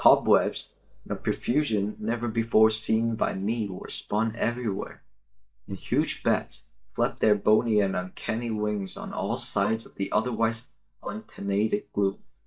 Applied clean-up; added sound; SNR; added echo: neural mask model DeepFilterNet 3.